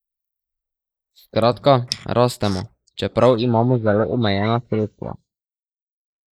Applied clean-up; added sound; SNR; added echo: neural mask model Resemble Enhance denoiser.